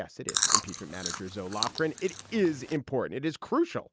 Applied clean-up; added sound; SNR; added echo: none; Chewing, mastication; 0 dB; none.